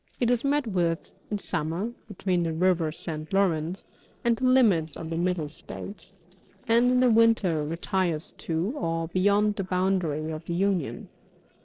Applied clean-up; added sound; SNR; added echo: neural separator model SepFormer DNS4.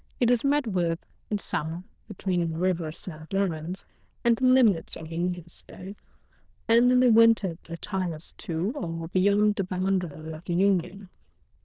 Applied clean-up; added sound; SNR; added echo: neural diffusion model UNIVERSE++.